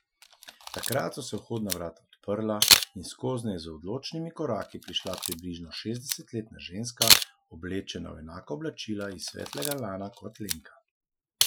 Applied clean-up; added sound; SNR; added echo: classical method Wiener filter.